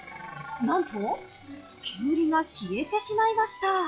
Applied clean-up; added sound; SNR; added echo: classical method log-MMSE.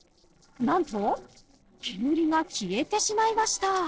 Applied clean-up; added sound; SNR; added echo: neural separator model SepFormer DNS4.